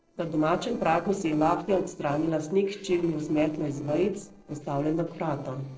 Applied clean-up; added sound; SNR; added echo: neural separator model SepFormer DNS4.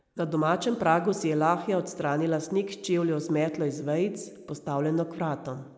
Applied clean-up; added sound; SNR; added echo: none; none; none; none.